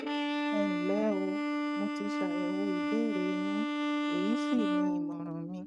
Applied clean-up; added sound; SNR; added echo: neural mask model RNNoise.